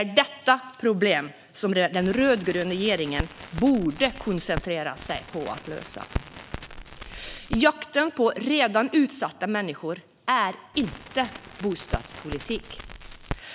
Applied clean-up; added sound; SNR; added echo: none; Crackle; 11 dB; none.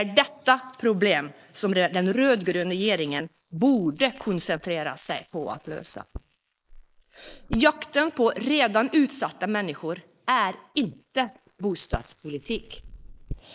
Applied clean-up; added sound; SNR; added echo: neural mask model Resemble Enhance denoiser.